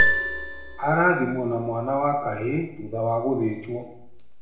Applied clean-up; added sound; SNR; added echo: none; Piano; 6 dB; reverberation time 0.7 s.